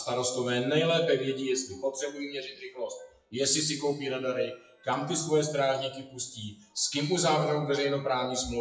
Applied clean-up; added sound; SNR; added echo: classical method WPE with log-MMSE.